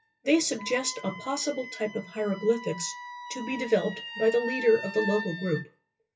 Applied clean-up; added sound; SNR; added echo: classical method WPE with log-MMSE.